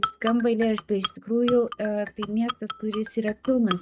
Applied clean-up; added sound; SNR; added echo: neural mask model RNNoise.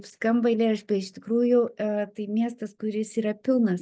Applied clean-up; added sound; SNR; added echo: none; none; none; none.